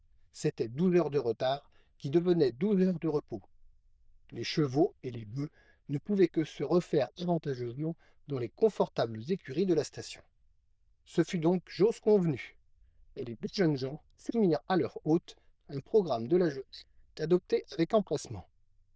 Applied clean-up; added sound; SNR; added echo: neural diffusion model UNIVERSE++.